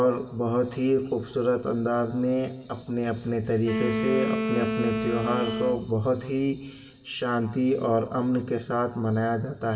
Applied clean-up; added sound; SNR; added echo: none; Wind instrument, woodwind instrument; 3 dB; reverberation time 1.9 s.